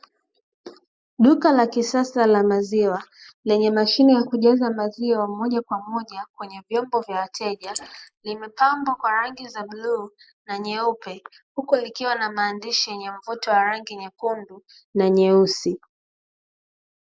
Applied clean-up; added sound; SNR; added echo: neural mask model Resemble Enhance denoiser.